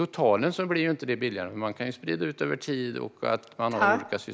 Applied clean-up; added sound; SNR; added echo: none; none; none; none.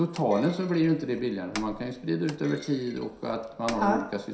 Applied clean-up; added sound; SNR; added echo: none; Thump, thud; 17 dB; reverberation time 0.7 s.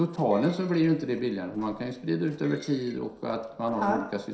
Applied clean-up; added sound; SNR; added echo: neural separator model SepFormer DNS4.